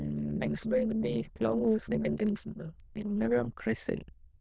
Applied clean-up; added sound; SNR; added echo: neural diffusion model UNIVERSE++.